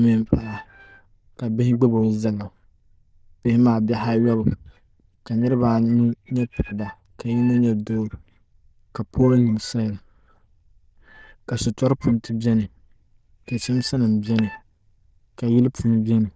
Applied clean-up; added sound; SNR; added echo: neural diffusion model UNIVERSE++.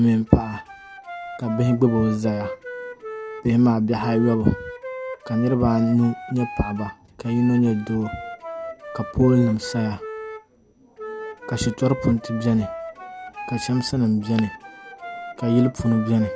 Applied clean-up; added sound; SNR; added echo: none; Wind instrument, woodwind instrument; 12 dB; none.